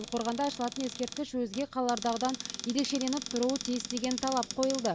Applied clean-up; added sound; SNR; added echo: none; Cupboard open or close; 9 dB; none.